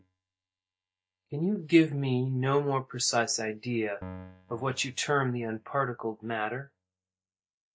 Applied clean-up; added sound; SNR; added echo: neural mask model DeepFilterNet 3.